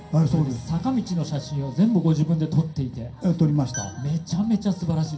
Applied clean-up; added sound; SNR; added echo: none; none; none; reverberation time 0.3 s.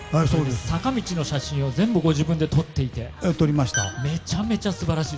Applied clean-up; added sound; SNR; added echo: none; none; none; none.